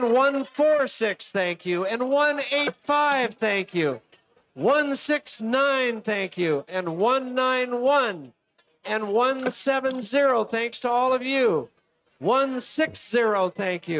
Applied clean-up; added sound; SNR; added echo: neural mask model RNNoise.